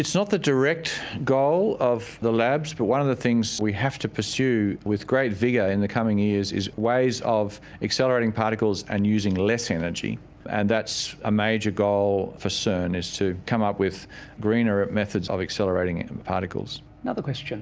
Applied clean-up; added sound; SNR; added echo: none; none; none; none.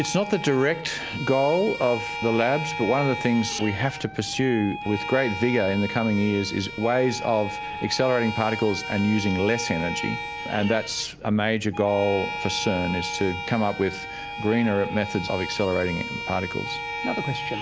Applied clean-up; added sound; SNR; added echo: none; Wind instrument, woodwind instrument + Bowed string instrument; 8 dB; none.